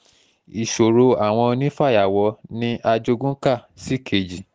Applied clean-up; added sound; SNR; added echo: none; none; none; none.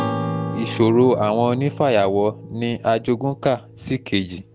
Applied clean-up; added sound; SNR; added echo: none; Acoustic guitar / Strum; 10 dB; none.